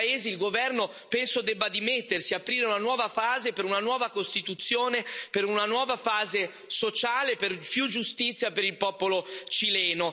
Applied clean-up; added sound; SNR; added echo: none; none; none; none.